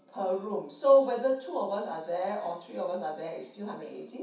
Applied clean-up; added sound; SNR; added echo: none; none; none; reverberation time 0.6 s.